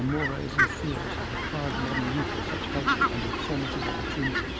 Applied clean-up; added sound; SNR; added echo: none; Fowl; -4 dB; none.